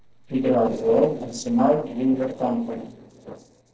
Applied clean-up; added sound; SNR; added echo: neural separator model SepFormer DNS4.